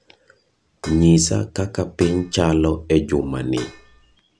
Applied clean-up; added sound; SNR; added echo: none; Dishes, pots, and pans; 18 dB; none.